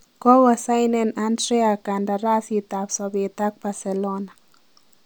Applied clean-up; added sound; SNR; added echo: none; none; none; none.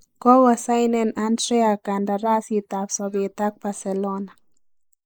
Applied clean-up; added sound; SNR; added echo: neural mask model Resemble Enhance denoiser.